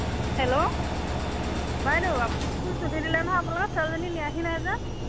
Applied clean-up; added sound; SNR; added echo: none; Engine; 0 dB; none.